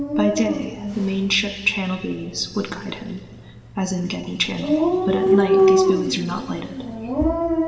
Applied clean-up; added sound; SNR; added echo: none; Dog; -2 dB; reverberation time 2.0 s.